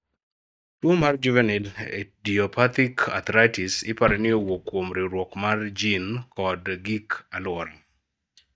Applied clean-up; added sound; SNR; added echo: neural mask model DeepFilterNet 3.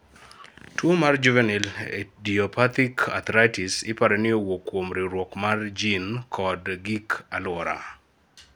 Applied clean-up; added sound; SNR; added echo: none; none; none; none.